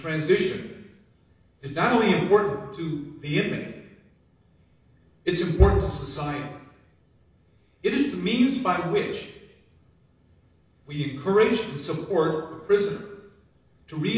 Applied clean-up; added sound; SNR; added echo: none; none; none; reverberation time 0.9 s.